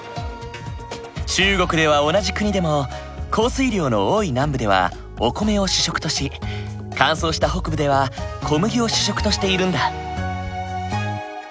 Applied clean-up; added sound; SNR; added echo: none; none; none; none.